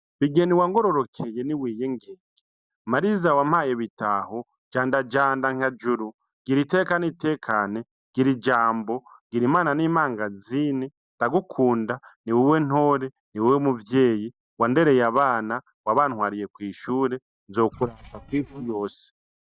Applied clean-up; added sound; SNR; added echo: neural mask model DeepFilterNet 3.